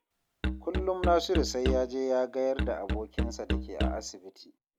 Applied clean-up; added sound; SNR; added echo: none; Musical instrument; 2 dB; none.